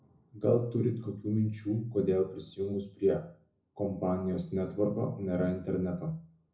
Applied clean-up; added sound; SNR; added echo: none; none; none; reverberation time 0.4 s.